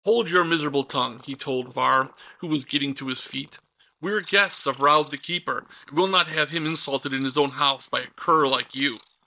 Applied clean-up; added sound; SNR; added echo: neural mask model DeepFilterNet 3.